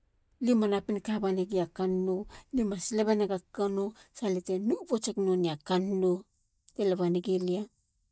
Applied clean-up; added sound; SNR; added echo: none; none; none; none.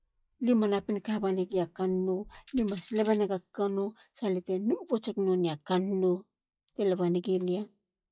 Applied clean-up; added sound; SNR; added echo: classical method log-MMSE.